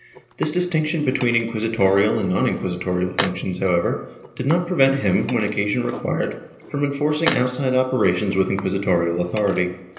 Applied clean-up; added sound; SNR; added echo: none; Tools; 15 dB; reverberation time 0.8 s.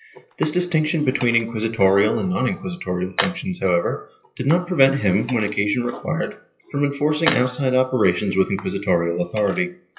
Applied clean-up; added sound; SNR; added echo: classical method WPE with log-MMSE.